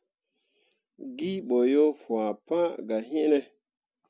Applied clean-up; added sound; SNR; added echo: none; none; none; none.